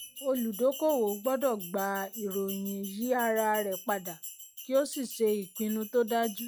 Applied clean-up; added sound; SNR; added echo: classical method log-MMSE.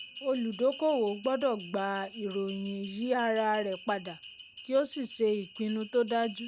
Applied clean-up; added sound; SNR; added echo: none; Bell; 9 dB; none.